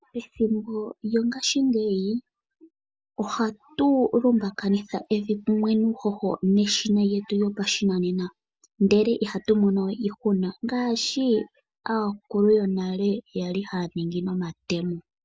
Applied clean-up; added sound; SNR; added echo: none; none; none; none.